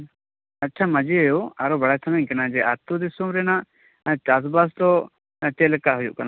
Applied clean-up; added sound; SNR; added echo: none; none; none; none.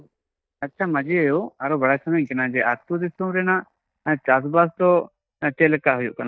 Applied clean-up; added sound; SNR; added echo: neural mask model DeepFilterNet 3.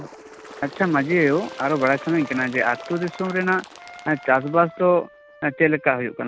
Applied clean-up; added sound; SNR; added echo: none; Wind instrument, woodwind instrument + Bird; 17 dB; none.